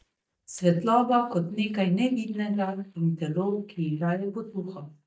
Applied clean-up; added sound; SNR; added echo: neural mask model DeepFilterNet 3.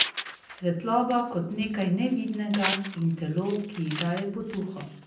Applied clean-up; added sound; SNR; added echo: none; Tearing; 4 dB; reverberation time 0.6 s.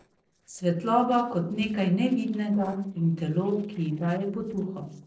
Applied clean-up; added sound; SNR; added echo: neural separator model SepFormer DNS4.